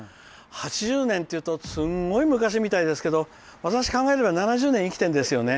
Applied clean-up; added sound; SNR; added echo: none; Bass drum; 19 dB; none.